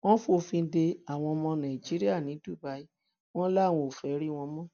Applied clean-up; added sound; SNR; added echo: none; none; none; none.